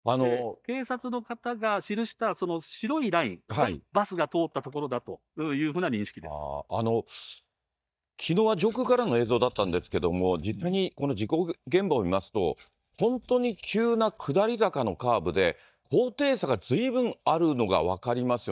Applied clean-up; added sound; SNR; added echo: neural mask model DeepFilterNet 3.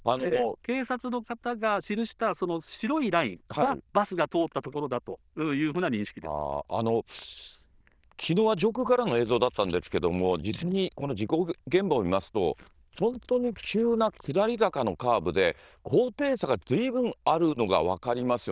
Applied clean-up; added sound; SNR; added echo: neural diffusion model UNIVERSE++.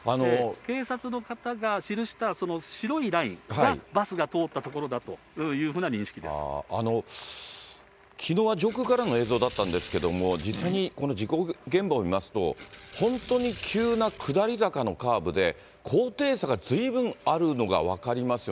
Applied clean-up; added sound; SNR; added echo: none; Tearing + Fart; 16 dB; none.